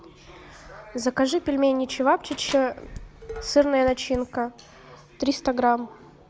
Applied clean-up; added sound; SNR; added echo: none; Microwave oven + Dishes, pots, and pans; 17 dB; none.